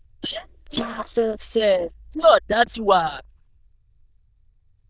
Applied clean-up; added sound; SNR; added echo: neural diffusion model UNIVERSE++.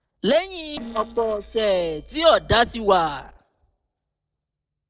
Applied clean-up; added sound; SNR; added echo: neural separator model SepFormer DNS4.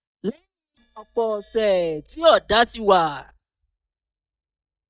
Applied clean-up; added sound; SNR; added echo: neural mask model DeepFilterNet 3.